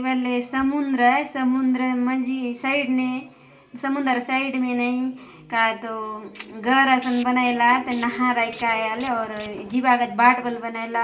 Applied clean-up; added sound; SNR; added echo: none; Tools; 19 dB; reverberation time 0.5 s.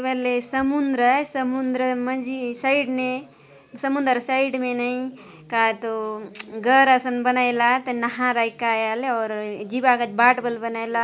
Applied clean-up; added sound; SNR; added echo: none; none; none; none.